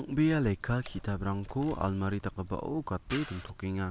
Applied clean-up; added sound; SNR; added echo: none; Camera; 16 dB; none.